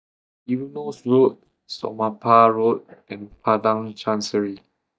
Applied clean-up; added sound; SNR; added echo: neural mask model DeepFilterNet 3.